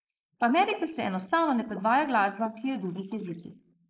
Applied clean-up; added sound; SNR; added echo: neural mask model Resemble Enhance denoiser.